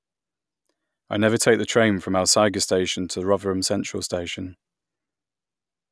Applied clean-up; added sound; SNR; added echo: none; none; none; none.